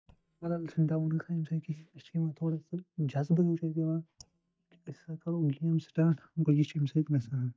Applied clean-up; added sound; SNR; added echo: neural mask model DeepFilterNet 3.